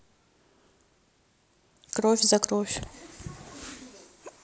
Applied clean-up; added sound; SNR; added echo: none; none; none; none.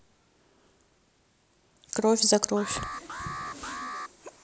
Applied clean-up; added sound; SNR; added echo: none; Alarm; 7 dB; none.